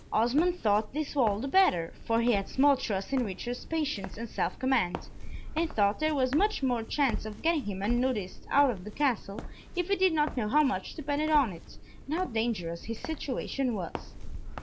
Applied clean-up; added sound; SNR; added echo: none; Walk, footsteps; 11 dB; none.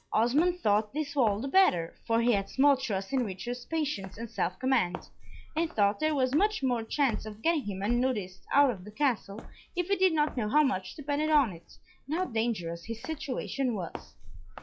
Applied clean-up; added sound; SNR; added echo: classical method log-MMSE.